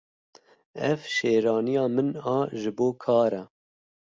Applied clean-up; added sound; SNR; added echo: none; none; none; none.